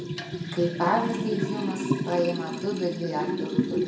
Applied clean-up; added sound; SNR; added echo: none; Liquid; 0 dB; reverberation time 0.8 s.